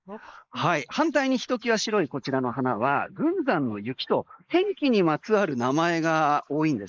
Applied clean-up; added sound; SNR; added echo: neural mask model Resemble Enhance denoiser.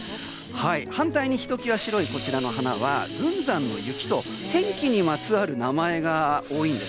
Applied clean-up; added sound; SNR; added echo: none; Hiss; 11 dB; none.